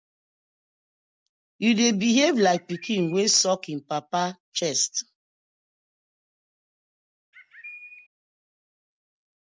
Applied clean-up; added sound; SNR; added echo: none; Bird; 17 dB; none.